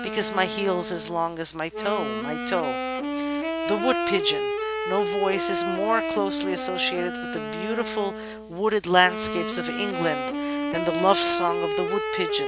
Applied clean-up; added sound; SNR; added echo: none; Wind instrument, woodwind instrument; 5 dB; none.